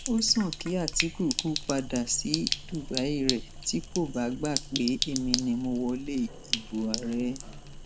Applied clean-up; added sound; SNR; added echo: none; Sink (filling or washing); 5 dB; none.